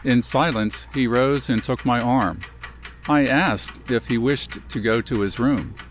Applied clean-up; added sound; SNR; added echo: none; Tick-tock; 17 dB; none.